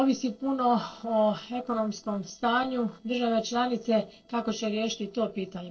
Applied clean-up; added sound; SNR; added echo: neural separator model SepFormer DNS4.